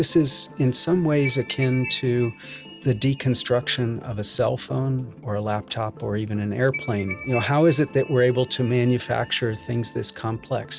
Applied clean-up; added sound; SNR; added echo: none; Chime; 13 dB; none.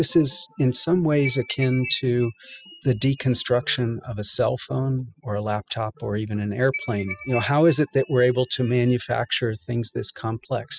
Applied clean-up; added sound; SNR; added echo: classical method spectral subtraction.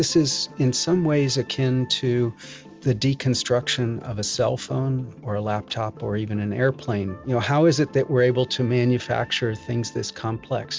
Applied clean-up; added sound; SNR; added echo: none; none; none; none.